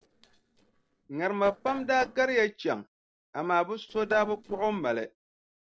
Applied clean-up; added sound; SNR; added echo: neural separator model SepFormer DNS4.